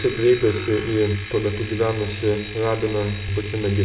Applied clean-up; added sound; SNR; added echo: none; Alarm; 10 dB; reverberation time 0.4 s.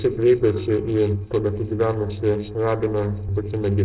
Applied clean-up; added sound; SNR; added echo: neural separator model SepFormer DNS4.